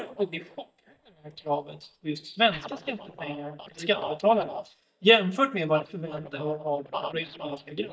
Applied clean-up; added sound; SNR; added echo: neural mask model DeepFilterNet 3.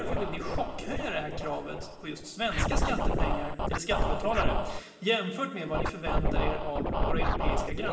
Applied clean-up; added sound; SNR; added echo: none; Scratching (performance technique); -5 dB; reverberation time 2.0 s.